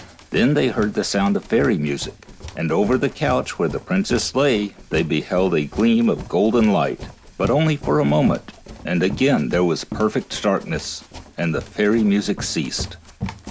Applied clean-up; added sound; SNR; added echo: none; Run; 15 dB; none.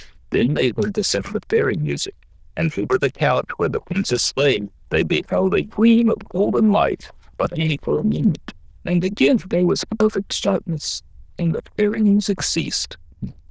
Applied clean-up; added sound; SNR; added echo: neural diffusion model UNIVERSE++.